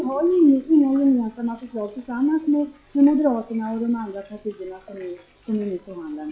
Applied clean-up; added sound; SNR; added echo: classical method log-MMSE.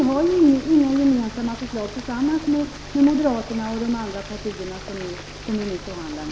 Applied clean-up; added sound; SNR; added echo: none; Stream; 18 dB; none.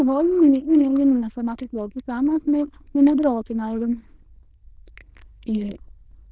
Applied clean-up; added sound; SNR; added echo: neural diffusion model UNIVERSE++.